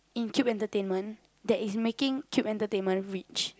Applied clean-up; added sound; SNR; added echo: none; none; none; none.